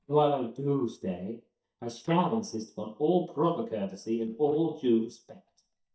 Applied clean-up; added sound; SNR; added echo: neural mask model DeepFilterNet 3.